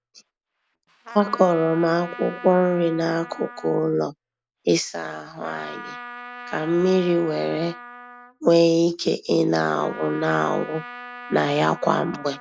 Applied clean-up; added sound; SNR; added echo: none; Trumpet; 17 dB; none.